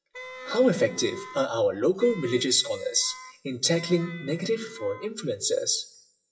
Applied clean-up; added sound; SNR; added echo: classical method WPE with log-MMSE.